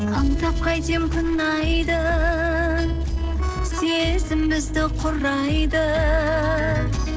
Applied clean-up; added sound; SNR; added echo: neural separator model SepFormer DNS4.